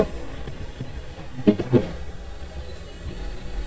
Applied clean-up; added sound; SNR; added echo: neural mask model DeepFilterNet 3.